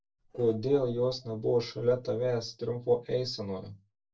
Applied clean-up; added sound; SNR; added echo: neural separator model SepFormer DNS4.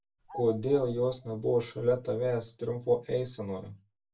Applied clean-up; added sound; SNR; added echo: none; Bird vocalization, bird call, bird song; 20 dB; reverberation time 0.2 s.